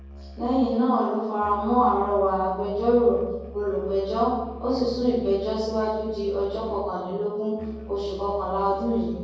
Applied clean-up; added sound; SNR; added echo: none; Musical instrument; 17 dB; reverberation time 1.3 s.